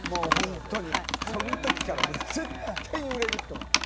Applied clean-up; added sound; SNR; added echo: none; Computer keyboard; -3 dB; none.